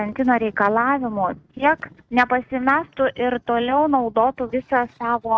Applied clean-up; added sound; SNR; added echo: neural mask model RNNoise.